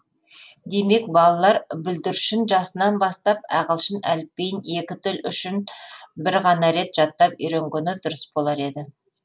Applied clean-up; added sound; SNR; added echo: none; none; none; none.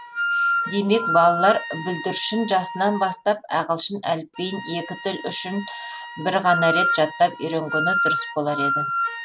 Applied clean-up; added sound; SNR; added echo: none; Wind instrument, woodwind instrument; 3 dB; none.